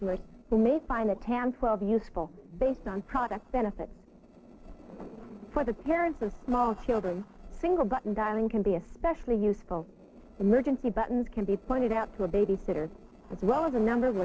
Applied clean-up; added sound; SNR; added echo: neural separator model SepFormer DNS4.